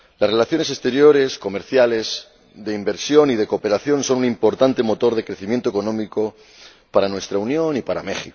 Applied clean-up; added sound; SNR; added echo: none; none; none; none.